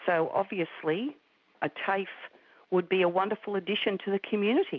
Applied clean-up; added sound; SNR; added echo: none; none; none; none.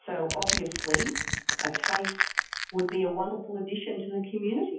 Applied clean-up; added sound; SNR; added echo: classical method WPE with log-MMSE.